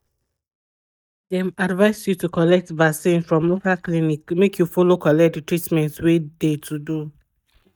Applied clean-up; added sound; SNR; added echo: neural mask model DeepFilterNet 3.